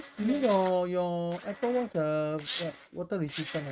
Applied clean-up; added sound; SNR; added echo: neural mask model RNNoise.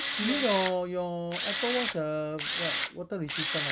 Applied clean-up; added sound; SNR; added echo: none; Tools; 2 dB; none.